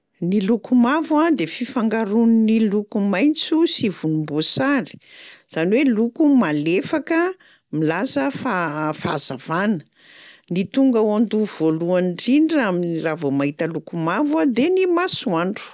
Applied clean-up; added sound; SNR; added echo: none; none; none; none.